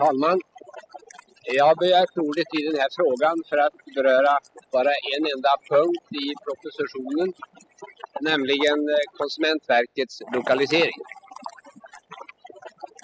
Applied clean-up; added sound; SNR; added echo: classical method spectral subtraction.